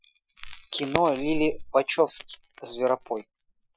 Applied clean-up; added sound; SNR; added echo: classical method Wiener filter.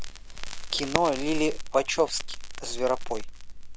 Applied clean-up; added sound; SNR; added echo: none; Crackle; 3 dB; none.